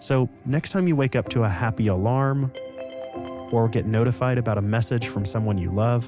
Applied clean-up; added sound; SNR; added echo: none; none; none; none.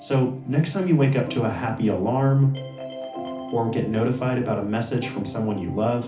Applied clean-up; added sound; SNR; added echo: none; none; none; reverberation time 0.4 s.